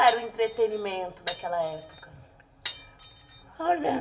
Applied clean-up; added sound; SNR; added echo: none; Glass; 9 dB; reverberation time 1.0 s.